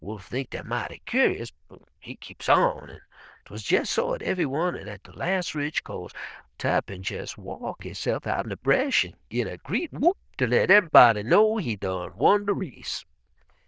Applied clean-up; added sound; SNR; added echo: neural diffusion model UNIVERSE++.